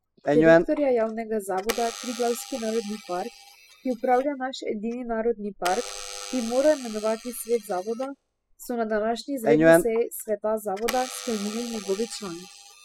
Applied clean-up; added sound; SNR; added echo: classical method spectral subtraction.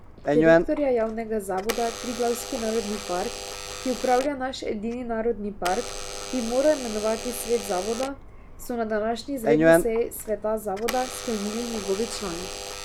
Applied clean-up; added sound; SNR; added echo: none; Alarm / Door; 2 dB; none.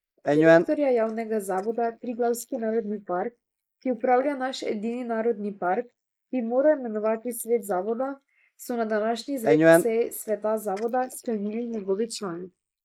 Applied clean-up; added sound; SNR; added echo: neural mask model Resemble Enhance denoiser.